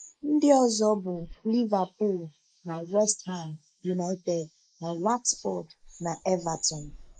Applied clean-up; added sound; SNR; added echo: neural mask model Resemble Enhance denoiser.